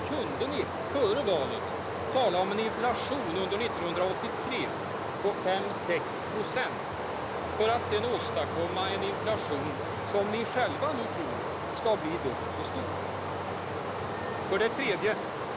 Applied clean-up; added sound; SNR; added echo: none; Stream; 1 dB; none.